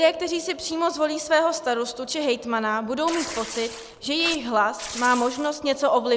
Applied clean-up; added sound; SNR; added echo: none; Tearing; 13 dB; none.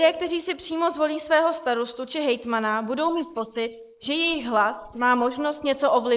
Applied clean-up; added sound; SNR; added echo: neural mask model Resemble Enhance denoiser.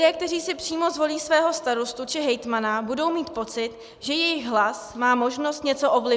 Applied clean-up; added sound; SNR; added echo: none; none; none; none.